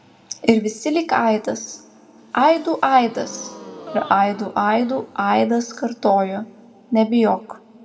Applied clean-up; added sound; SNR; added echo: none; Gasp; 19 dB; reverberation time 0.9 s.